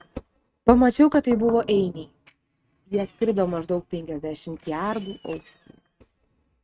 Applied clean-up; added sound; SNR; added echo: neural mask model RNNoise.